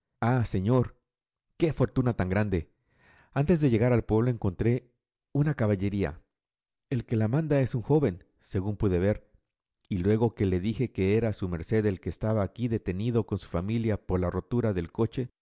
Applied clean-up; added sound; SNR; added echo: none; none; none; none.